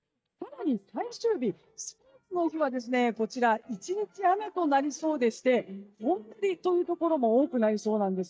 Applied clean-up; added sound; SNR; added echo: neural mask model DeepFilterNet 3.